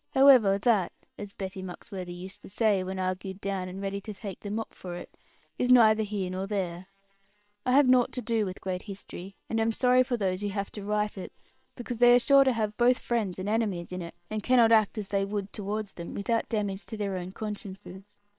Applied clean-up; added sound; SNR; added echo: neural separator model SepFormer WHAM!.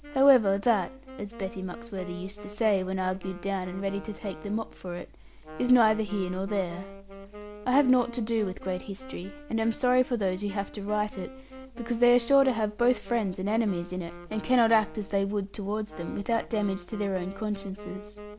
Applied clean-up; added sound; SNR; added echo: none; Wind instrument, woodwind instrument; 16 dB; none.